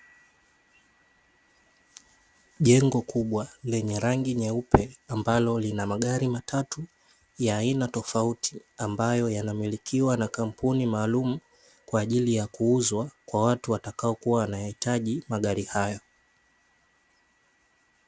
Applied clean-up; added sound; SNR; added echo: none; none; none; none.